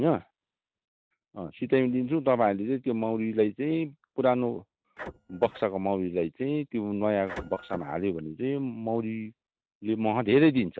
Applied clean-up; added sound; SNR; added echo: neural mask model RNNoise.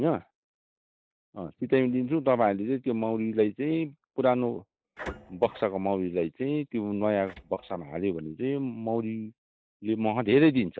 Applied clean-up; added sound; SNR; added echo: neural mask model DeepFilterNet 3.